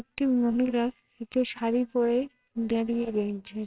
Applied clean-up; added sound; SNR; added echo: neural separator model SepFormer WHAMR!.